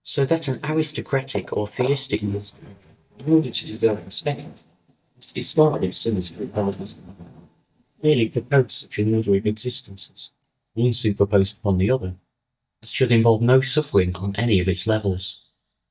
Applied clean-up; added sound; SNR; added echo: neural mask model DeepFilterNet 3.